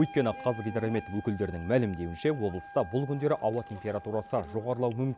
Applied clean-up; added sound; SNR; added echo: none; Wind instrument, woodwind instrument; 17 dB; none.